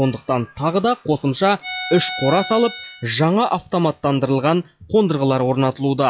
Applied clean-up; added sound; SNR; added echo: classical method log-MMSE.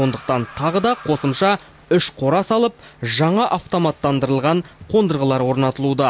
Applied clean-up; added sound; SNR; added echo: none; none; none; none.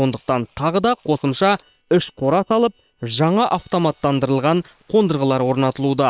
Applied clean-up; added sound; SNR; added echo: neural separator model SepFormer WHAM!.